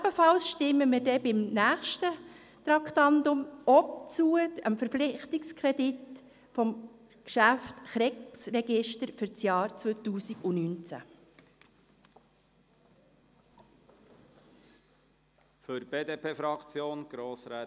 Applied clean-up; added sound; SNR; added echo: none; none; none; none.